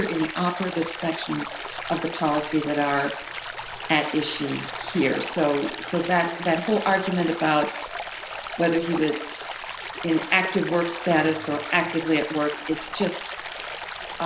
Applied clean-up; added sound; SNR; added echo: none; Stream; 8 dB; none.